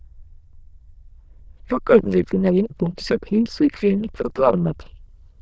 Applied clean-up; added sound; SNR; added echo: neural diffusion model UNIVERSE++.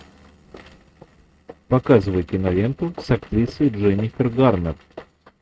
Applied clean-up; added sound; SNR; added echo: neural mask model RNNoise.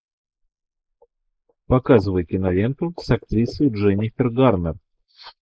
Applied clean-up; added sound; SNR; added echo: neural mask model Resemble Enhance denoiser.